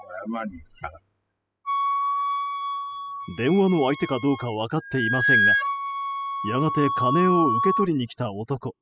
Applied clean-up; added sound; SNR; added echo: classical method spectral subtraction.